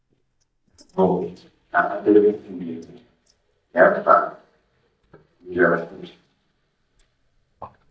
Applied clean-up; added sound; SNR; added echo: neural mask model DeepFilterNet 3.